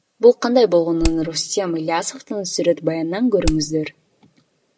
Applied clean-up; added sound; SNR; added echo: none; Hammer; 3 dB; none.